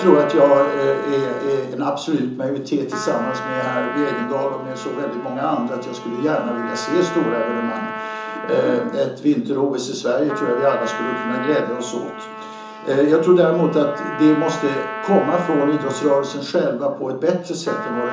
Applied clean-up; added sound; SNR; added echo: none; Trumpet; 10 dB; reverberation time 0.6 s.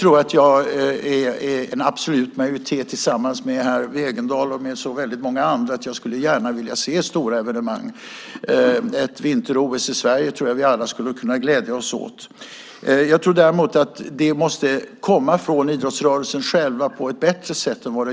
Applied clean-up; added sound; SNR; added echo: none; none; none; none.